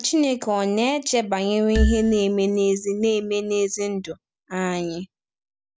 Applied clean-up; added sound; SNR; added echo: none; Marimba, xylophone; -1 dB; none.